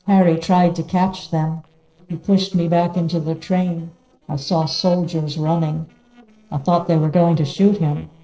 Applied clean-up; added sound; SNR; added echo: neural separator model SepFormer DNS4.